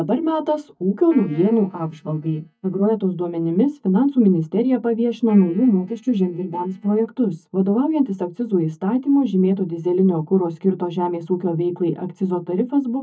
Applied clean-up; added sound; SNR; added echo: neural mask model DeepFilterNet 3.